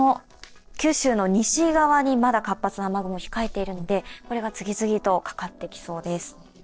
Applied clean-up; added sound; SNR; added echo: neural separator model SepFormer DNS4.